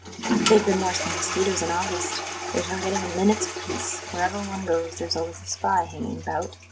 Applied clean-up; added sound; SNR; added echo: none; Toilet flush; 4 dB; none.